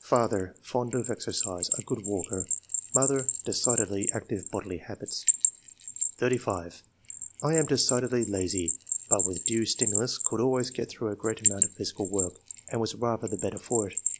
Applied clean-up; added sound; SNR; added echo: none; Bell; 1 dB; none.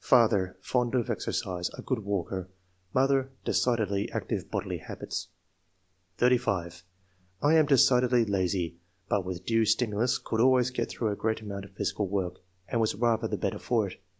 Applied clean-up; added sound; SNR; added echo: none; none; none; none.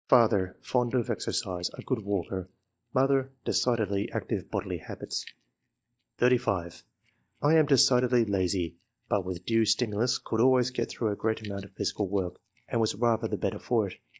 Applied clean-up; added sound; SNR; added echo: neural mask model DeepFilterNet 3.